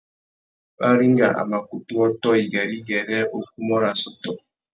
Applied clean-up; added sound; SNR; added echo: none; none; none; none.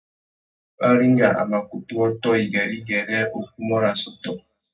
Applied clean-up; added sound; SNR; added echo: none; none; none; reverberation time 0.3 s.